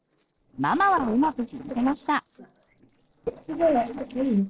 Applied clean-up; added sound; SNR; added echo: neural separator model SepFormer DNS4.